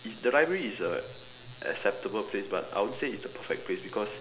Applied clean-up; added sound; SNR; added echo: none; none; none; none.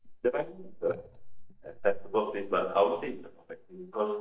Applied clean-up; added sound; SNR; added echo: neural mask model DeepFilterNet 3.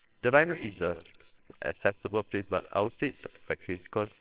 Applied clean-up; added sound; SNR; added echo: neural separator model SepFormer WHAMR!.